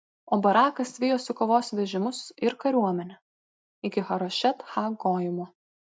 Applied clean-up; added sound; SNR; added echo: none; none; none; none.